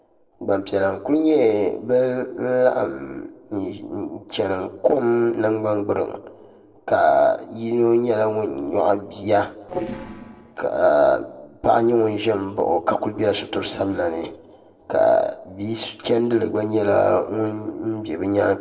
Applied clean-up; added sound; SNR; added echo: neural separator model SepFormer DNS4.